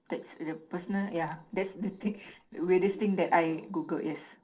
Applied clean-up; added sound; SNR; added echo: neural separator model SepFormer DNS4.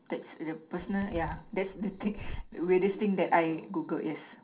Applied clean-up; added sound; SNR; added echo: none; Zipper (clothing); 12 dB; reverberation time 0.3 s.